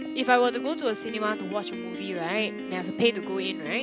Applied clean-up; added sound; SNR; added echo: none; Piano; 7 dB; none.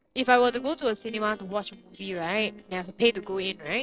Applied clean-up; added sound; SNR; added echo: neural separator model SepFormer DNS4.